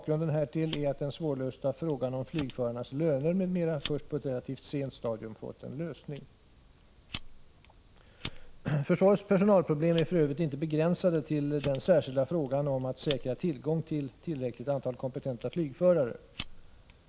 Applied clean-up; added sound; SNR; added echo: none; Fire; 15 dB; none.